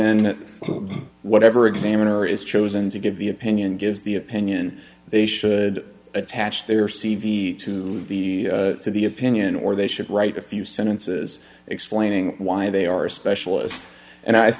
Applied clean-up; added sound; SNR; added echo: none; none; none; none.